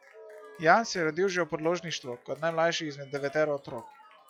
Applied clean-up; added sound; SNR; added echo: classical method log-MMSE.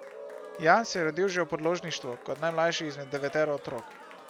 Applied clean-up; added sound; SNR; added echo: none; Cheering; 16 dB; none.